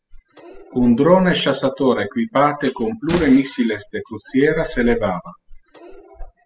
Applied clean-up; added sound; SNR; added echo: classical method spectral subtraction.